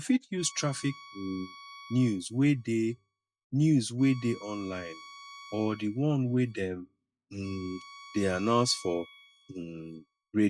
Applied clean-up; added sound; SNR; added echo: classical method log-MMSE.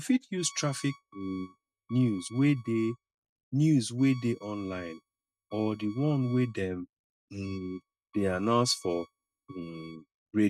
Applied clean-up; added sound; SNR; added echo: neural mask model RNNoise.